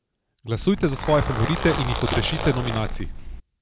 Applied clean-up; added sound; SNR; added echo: none; Zipper (clothing); 4 dB; none.